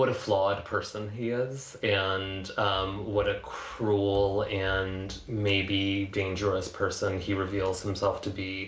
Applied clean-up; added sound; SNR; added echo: none; none; none; none.